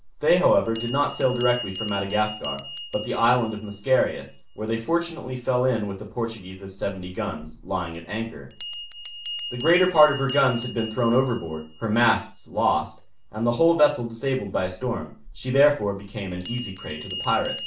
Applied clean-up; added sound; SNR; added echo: none; Bell; 15 dB; reverberation time 0.3 s.